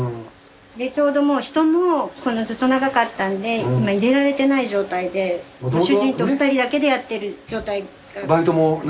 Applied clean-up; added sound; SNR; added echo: none; none; none; none.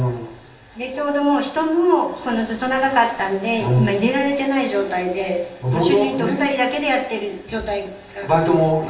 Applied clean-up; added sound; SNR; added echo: none; none; none; reverberation time 0.8 s.